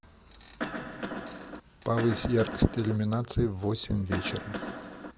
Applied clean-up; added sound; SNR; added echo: none; Cough; 8 dB; none.